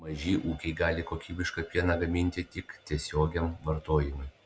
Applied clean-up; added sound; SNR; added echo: none; none; none; none.